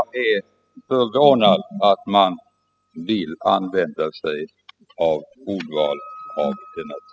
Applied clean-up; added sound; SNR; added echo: classical method spectral subtraction.